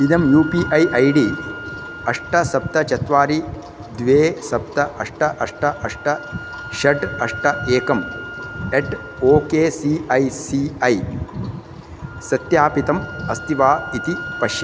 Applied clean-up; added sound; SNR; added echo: none; Wind instrument, woodwind instrument; 15 dB; none.